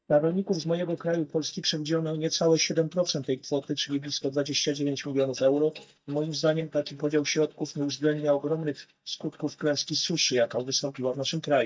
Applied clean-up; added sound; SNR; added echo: neural mask model DeepFilterNet 3.